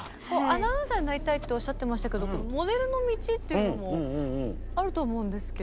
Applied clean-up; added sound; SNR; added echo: none; Idling / Engine starting / Door / Car; 6 dB; none.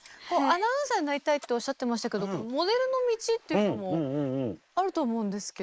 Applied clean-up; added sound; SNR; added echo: neural mask model Resemble Enhance denoiser.